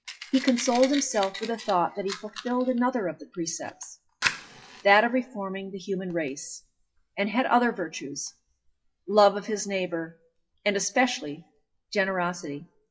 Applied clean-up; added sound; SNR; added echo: classical method WPE with log-MMSE.